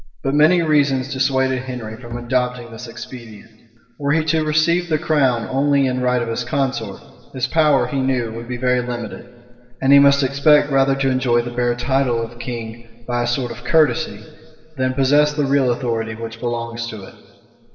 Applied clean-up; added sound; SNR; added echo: none; Bowed string instrument; 16 dB; reverberation time 2.5 s.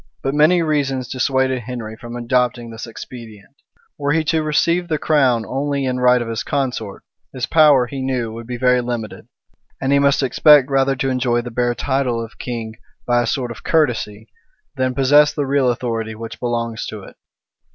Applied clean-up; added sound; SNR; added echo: none; none; none; none.